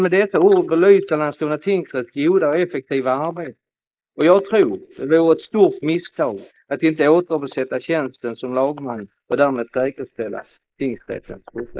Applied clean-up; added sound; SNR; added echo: neural mask model Resemble Enhance denoiser.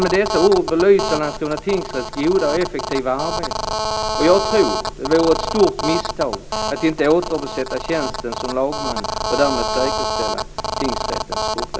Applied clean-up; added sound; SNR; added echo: none; Telephone; 4 dB; none.